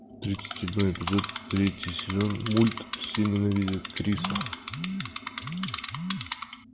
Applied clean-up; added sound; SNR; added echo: none; Insect; 5 dB; none.